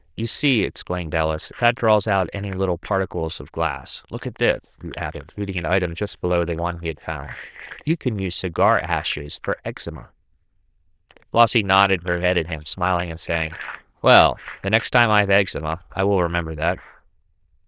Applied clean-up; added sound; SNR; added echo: neural diffusion model UNIVERSE++.